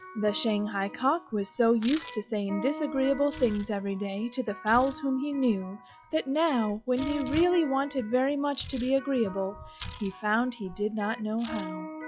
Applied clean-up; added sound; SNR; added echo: classical method log-MMSE.